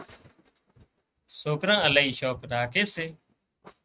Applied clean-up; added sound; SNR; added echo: neural mask model RNNoise.